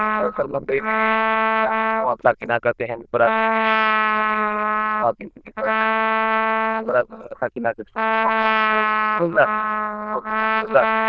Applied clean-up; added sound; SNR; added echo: neural diffusion model UNIVERSE++.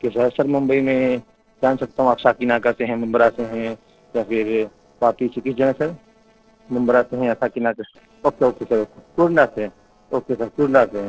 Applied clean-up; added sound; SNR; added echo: neural separator model SepFormer DNS4.